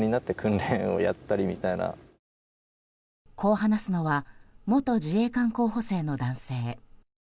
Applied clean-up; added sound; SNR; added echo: none; none; none; none.